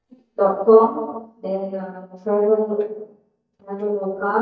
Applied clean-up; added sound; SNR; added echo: neural mask model DeepFilterNet 3.